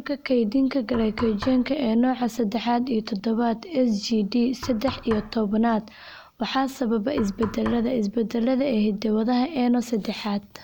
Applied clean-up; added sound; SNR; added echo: none; Knock; 17 dB; none.